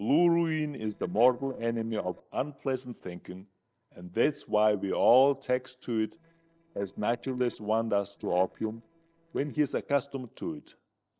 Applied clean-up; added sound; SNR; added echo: neural separator model SepFormer DNS4.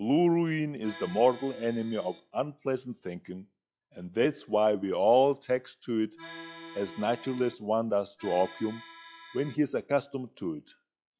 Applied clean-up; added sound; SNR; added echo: classical method log-MMSE.